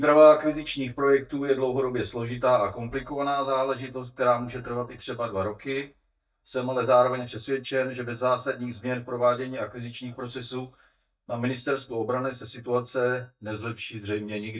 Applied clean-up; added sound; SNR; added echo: neural mask model DeepFilterNet 3.